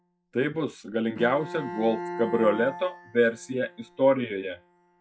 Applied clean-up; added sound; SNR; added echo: classical method log-MMSE.